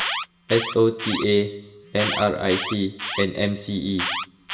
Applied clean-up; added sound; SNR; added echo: none; Alarm; 7 dB; reverberation time 0.9 s.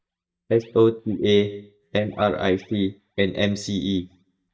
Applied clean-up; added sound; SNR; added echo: neural mask model DeepFilterNet 3.